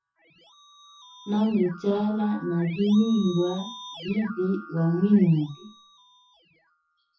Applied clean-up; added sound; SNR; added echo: classical method WPE with log-MMSE.